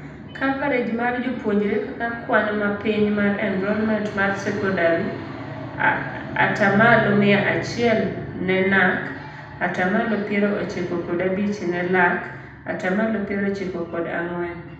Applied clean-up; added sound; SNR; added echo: none; none; none; reverberation time 0.8 s.